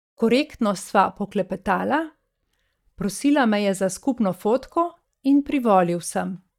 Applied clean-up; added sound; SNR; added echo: neural mask model DeepFilterNet 3.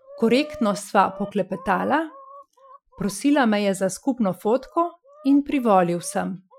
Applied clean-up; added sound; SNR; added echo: classical method Wiener filter.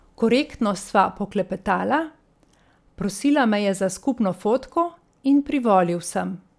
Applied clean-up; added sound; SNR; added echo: none; none; none; none.